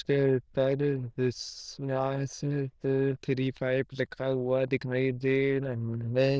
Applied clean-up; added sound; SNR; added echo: neural diffusion model UNIVERSE++.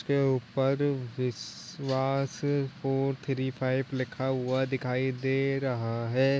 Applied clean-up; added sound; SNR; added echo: none; none; none; none.